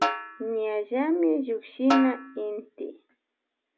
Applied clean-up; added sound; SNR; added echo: none; Snare drum; 7 dB; none.